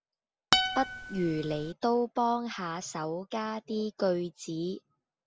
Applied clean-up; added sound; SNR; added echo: none; Acoustic guitar; -1 dB; none.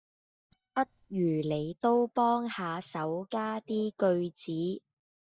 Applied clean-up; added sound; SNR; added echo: neural mask model DeepFilterNet 3.